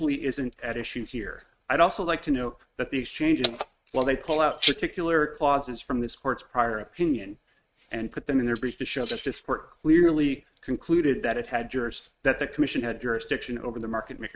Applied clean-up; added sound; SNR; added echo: neural mask model RNNoise.